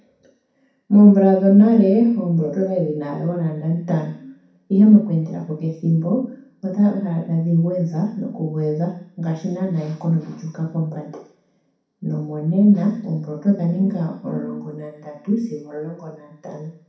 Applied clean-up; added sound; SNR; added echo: none; none; none; reverberation time 0.6 s.